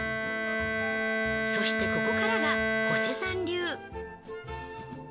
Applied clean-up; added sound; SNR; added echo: none; Bowed string instrument; -4 dB; none.